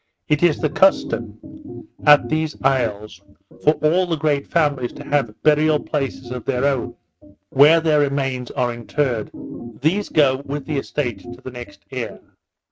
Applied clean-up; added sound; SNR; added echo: neural mask model RNNoise.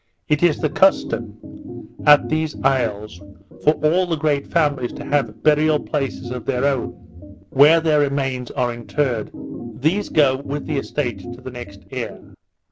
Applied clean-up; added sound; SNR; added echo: none; Organ; 11 dB; none.